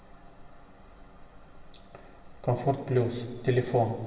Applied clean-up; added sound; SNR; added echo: none; none; none; reverberation time 1.5 s.